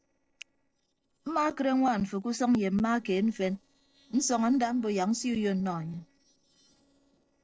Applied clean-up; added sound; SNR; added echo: neural separator model SepFormer DNS4.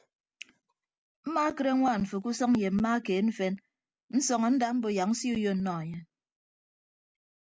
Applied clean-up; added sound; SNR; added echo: none; none; none; none.